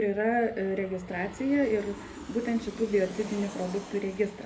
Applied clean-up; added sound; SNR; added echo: none; Aircraft; 14 dB; reverberation time 0.3 s.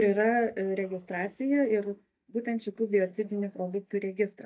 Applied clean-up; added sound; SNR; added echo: neural mask model DeepFilterNet 3.